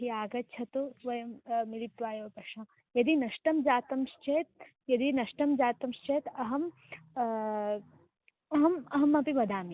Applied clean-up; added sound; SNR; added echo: none; none; none; none.